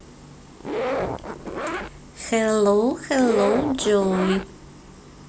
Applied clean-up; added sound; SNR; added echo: none; Zipper (clothing); 6 dB; none.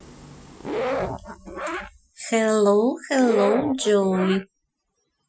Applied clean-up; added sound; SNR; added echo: classical method Wiener filter.